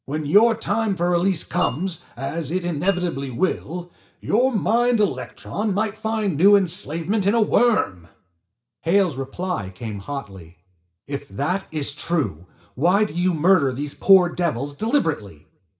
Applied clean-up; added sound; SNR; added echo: none; Mallet percussion; 19 dB; reverberation time 0.4 s.